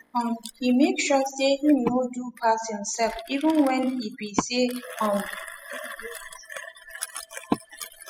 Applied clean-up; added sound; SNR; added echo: classical method spectral subtraction.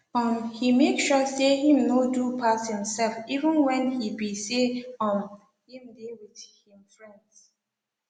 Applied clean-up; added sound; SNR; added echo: none; none; none; none.